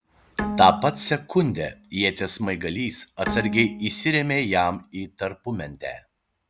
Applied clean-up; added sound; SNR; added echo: none; Bowed string instrument; 10 dB; none.